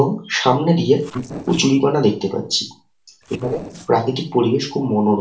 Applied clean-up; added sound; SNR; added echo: neural separator model SepFormer DNS4.